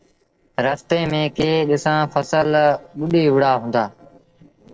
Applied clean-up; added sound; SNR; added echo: neural separator model SepFormer DNS4.